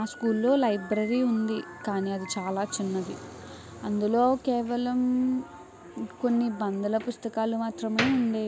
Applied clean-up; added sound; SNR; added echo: none; Slam; 15 dB; none.